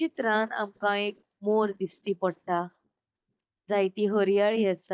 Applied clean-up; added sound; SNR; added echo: neural mask model DeepFilterNet 3.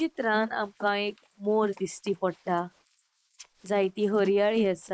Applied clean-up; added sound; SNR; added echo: neural mask model Resemble Enhance denoiser.